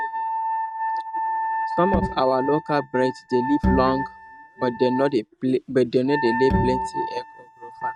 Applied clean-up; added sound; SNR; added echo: neural mask model RNNoise.